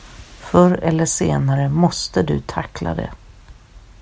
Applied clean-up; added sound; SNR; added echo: none; none; none; none.